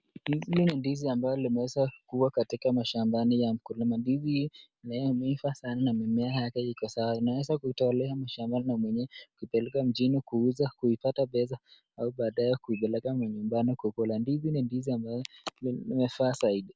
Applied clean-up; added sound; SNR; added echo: none; none; none; none.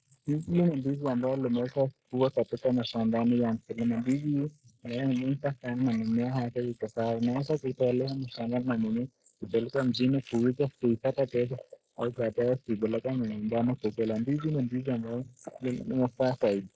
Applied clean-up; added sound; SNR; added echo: neural mask model Resemble Enhance denoiser.